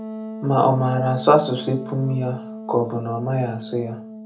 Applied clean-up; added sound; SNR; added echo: none; Wind instrument, woodwind instrument; 12 dB; reverberation time 0.3 s.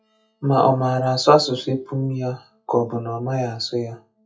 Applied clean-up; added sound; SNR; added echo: classical method WPE with log-MMSE.